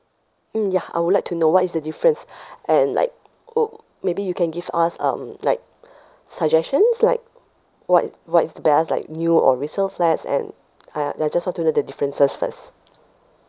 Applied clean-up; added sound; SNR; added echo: none; none; none; none.